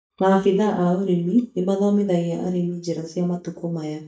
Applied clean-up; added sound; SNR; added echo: neural mask model DeepFilterNet 3.